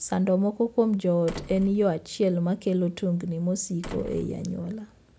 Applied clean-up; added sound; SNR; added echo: none; Slam; 18 dB; none.